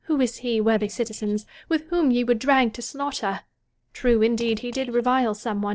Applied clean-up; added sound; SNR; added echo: neural separator model SepFormer DNS4.